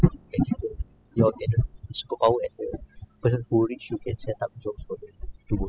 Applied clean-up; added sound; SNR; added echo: classical method spectral subtraction.